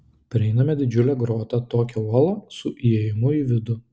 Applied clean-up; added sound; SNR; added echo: none; none; none; none.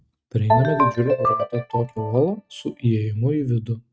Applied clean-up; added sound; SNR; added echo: neural mask model RNNoise.